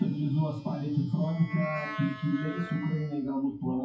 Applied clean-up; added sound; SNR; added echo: classical method WPE with log-MMSE.